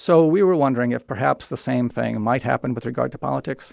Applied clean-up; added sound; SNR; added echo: none; none; none; none.